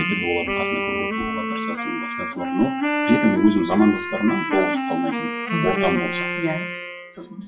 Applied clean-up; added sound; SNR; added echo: classical method WPE with log-MMSE.